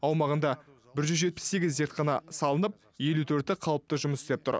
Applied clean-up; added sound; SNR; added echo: none; none; none; none.